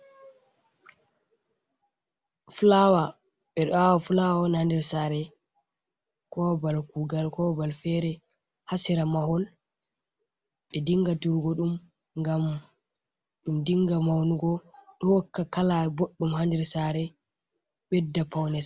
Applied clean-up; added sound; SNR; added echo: none; none; none; none.